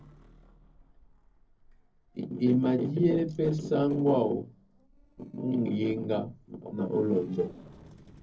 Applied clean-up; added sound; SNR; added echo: neural separator model SepFormer DNS4.